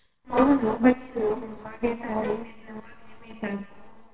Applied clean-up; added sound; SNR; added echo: neural separator model SepFormer WHAMR!.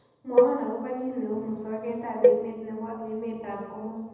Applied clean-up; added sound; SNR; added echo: none; Cowbell; -5 dB; reverberation time 1.0 s.